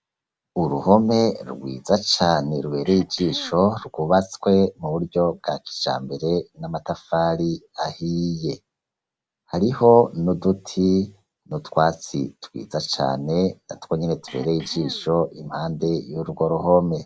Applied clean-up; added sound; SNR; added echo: none; Cough; 19 dB; none.